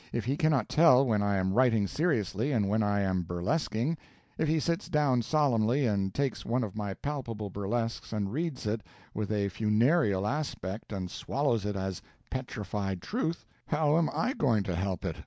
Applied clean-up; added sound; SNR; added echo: none; none; none; none.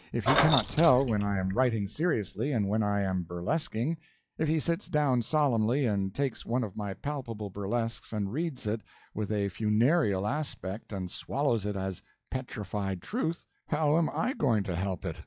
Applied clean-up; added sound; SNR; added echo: classical method log-MMSE.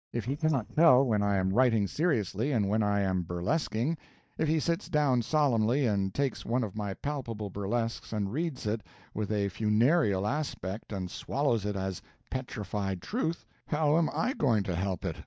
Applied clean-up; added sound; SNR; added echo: neural mask model DeepFilterNet 3.